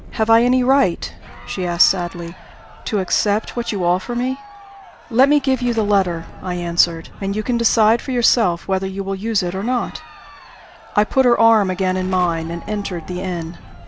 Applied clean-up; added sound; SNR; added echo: none; Explosion + Crowd; 17 dB; none.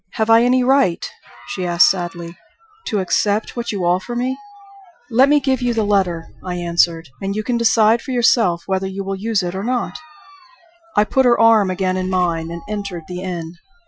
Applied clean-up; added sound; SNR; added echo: classical method Wiener filter.